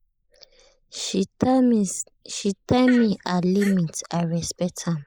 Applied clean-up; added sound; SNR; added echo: neural mask model Resemble Enhance denoiser.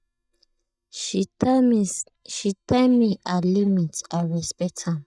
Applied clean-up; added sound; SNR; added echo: neural mask model DeepFilterNet 3.